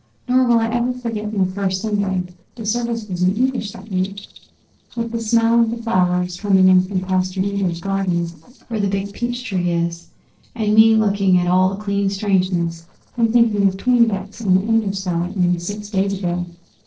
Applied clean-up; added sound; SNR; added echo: neural separator model SepFormer DNS4.